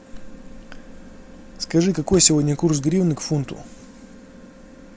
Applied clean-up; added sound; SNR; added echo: none; none; none; none.